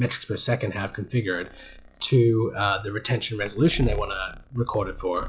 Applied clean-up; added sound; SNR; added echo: classical method log-MMSE.